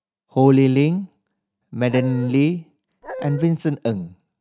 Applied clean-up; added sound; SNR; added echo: neural mask model RNNoise.